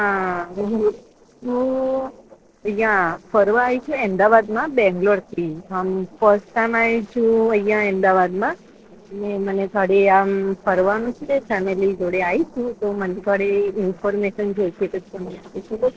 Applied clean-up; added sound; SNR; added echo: neural separator model SepFormer DNS4.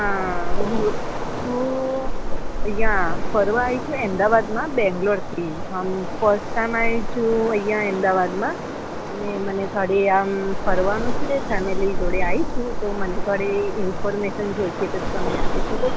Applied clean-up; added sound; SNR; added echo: none; Waves, surf; -1 dB; none.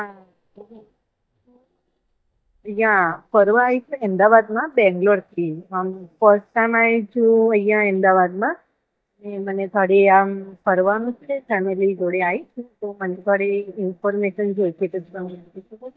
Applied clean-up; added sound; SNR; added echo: neural mask model DeepFilterNet 3.